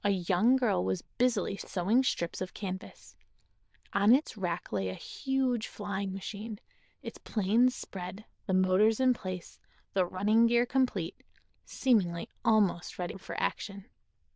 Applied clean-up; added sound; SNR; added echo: neural diffusion model UNIVERSE++.